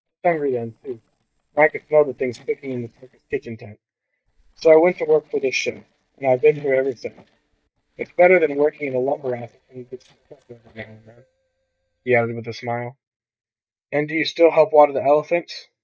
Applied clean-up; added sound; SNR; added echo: neural mask model DeepFilterNet 3.